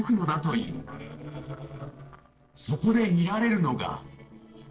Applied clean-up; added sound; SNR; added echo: neural separator model SepFormer DNS4.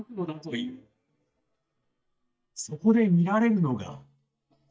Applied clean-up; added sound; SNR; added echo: neural mask model DeepFilterNet 3.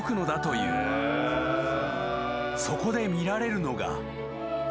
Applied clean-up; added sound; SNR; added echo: none; none; none; none.